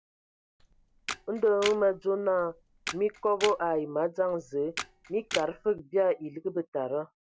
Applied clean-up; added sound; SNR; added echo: none; Camera; 11 dB; none.